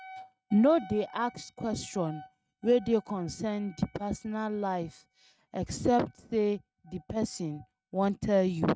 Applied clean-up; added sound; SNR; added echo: neural mask model RNNoise.